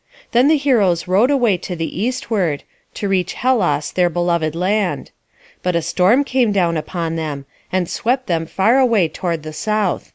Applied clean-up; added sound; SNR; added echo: none; none; none; none.